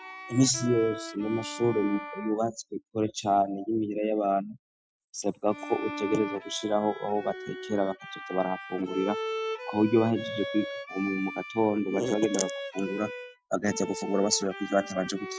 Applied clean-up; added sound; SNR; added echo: classical method Wiener filter.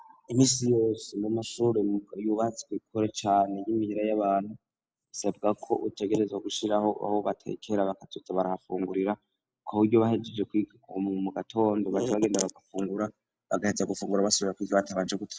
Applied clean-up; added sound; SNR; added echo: none; none; none; none.